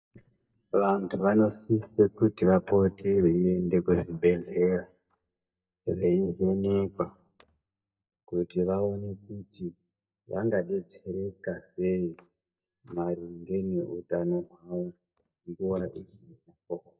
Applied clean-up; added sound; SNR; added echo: neural mask model DeepFilterNet 3.